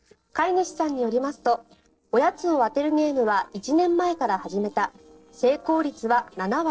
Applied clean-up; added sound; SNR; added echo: neural separator model SepFormer DNS4.